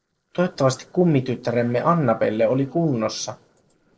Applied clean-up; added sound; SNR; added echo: neural separator model SepFormer DNS4.